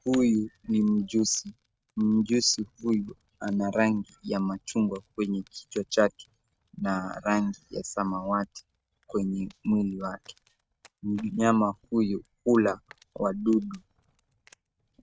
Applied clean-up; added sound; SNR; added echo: neural mask model RNNoise.